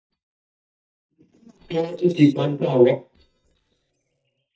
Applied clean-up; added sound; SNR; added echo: neural mask model DeepFilterNet 3.